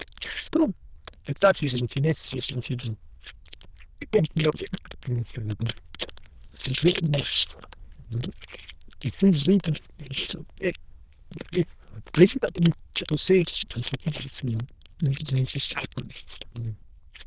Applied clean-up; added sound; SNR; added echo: neural diffusion model UNIVERSE++.